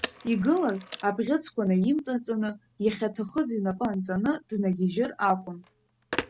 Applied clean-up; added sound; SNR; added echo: none; Telephone; 12 dB; none.